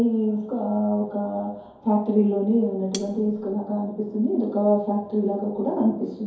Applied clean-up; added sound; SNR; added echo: none; Cutlery, silverware; 17 dB; reverberation time 2.4 s.